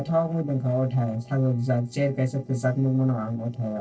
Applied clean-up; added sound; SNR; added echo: neural separator model SepFormer DNS4.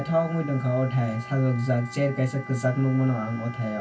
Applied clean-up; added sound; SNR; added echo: none; Wind instrument, woodwind instrument; 16 dB; reverberation time 0.1 s.